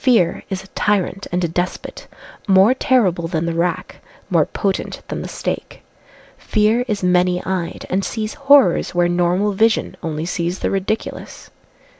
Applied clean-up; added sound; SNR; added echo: none; none; none; none.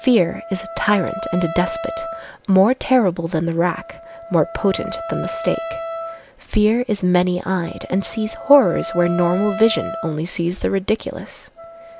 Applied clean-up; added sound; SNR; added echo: none; Wind instrument, woodwind instrument; 12 dB; none.